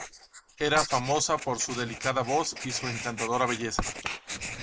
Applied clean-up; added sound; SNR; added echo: neural mask model Resemble Enhance denoiser.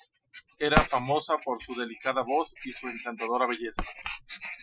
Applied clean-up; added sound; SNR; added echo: classical method Wiener filter.